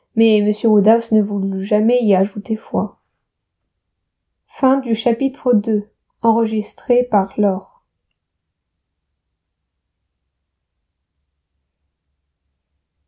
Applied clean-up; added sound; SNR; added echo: none; none; none; none.